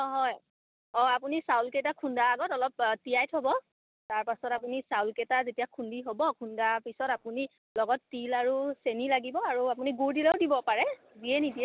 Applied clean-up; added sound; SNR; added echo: none; none; none; none.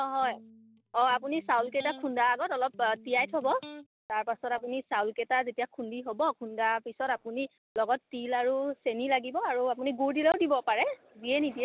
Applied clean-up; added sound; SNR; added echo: none; Electric guitar; 19 dB; none.